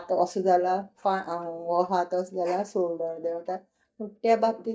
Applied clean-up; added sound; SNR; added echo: neural mask model DeepFilterNet 3.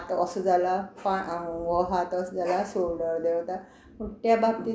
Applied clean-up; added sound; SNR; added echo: none; none; none; none.